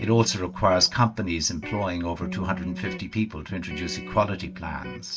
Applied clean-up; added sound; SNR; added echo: none; Electric guitar; 11 dB; reverberation time 0.2 s.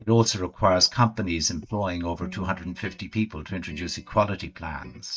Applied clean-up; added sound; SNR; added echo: neural mask model DeepFilterNet 3.